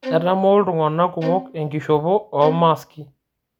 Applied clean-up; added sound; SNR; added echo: none; Bowed string instrument; 15 dB; none.